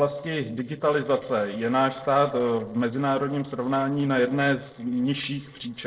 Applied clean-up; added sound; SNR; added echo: neural separator model SepFormer DNS4.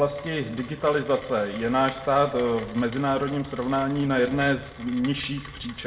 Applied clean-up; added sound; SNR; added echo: none; Rain; 17 dB; reverberation time 0.7 s.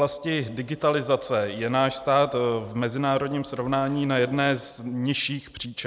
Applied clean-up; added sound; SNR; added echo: none; none; none; none.